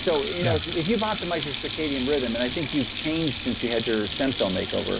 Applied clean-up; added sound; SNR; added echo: none; Sink (filling or washing); 2 dB; none.